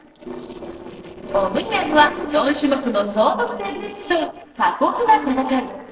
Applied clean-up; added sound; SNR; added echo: neural separator model SepFormer DNS4.